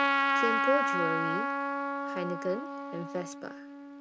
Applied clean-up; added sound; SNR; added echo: none; Trumpet; -5 dB; none.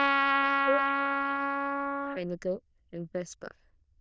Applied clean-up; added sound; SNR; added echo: neural diffusion model UNIVERSE++.